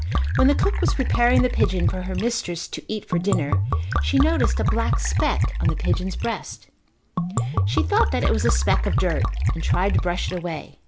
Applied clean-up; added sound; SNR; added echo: none; Liquid; -3 dB; none.